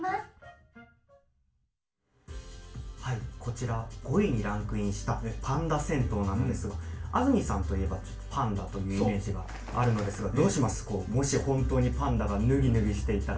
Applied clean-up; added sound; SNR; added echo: none; Bird; 15 dB; reverberation time 0.3 s.